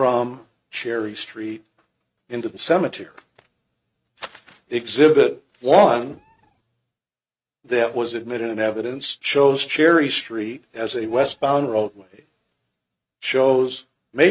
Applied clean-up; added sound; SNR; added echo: neural mask model RNNoise.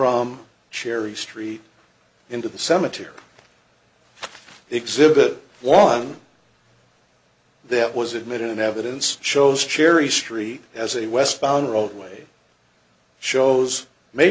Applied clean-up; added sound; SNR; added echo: none; none; none; none.